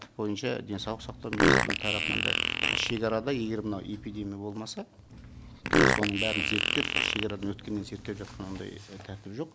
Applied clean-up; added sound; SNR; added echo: none; Fart; -5 dB; none.